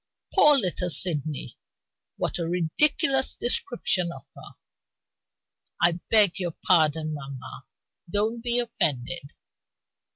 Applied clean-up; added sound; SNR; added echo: none; none; none; none.